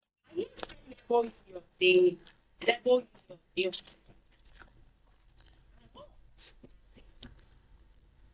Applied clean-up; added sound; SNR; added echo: neural mask model DeepFilterNet 3.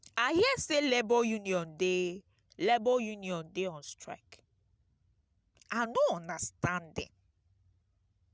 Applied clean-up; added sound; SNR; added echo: none; none; none; none.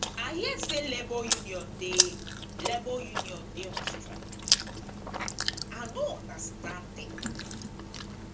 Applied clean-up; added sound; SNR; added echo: none; Chewing, mastication; -4 dB; reverberation time 0.2 s.